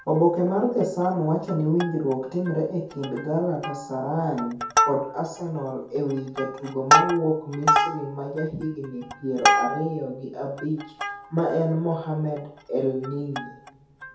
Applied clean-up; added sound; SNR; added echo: none; Plucked string instrument; 2 dB; reverberation time 0.6 s.